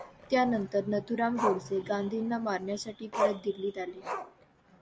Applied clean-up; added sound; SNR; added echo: none; Growling; 6 dB; none.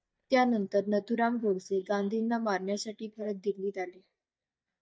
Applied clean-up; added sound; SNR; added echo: neural mask model DeepFilterNet 3.